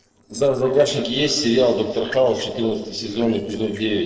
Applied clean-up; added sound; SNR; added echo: neural separator model SepFormer DNS4.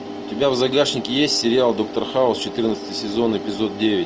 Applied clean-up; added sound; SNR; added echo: none; none; none; none.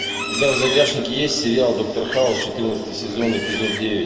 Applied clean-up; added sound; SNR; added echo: none; Livestock, farm animals, working animals; 8 dB; reverberation time 2.3 s.